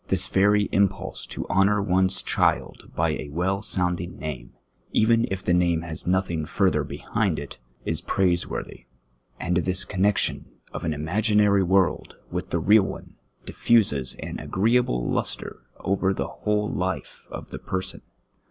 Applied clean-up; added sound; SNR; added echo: none; none; none; none.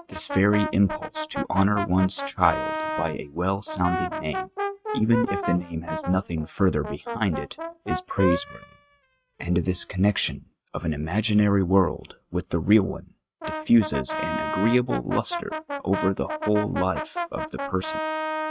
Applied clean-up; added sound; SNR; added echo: neural mask model RNNoise.